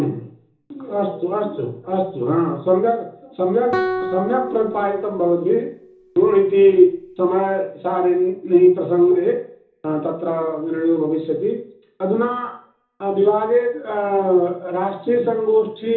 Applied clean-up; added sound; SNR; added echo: none; Guitar; 10 dB; reverberation time 0.6 s.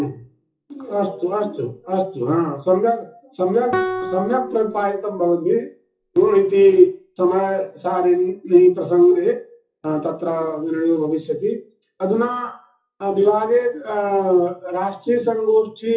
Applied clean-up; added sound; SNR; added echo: classical method WPE with log-MMSE.